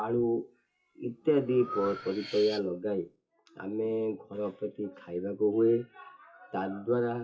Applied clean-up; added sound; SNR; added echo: classical method WPE with log-MMSE.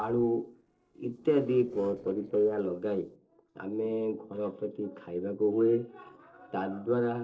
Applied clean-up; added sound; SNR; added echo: neural separator model SepFormer DNS4.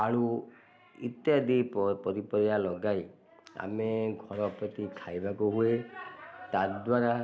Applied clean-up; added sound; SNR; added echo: none; none; none; none.